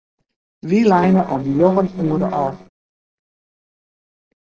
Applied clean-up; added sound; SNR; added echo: neural separator model SepFormer DNS4.